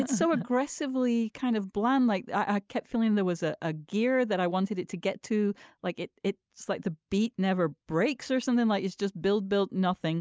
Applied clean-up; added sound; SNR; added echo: none; none; none; none.